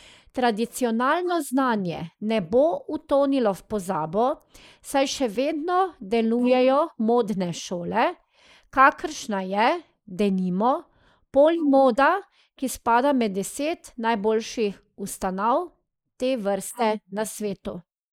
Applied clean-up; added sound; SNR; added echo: neural mask model Resemble Enhance denoiser.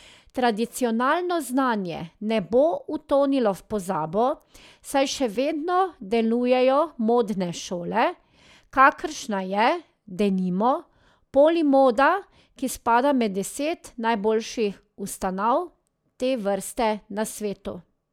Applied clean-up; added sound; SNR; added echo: none; none; none; none.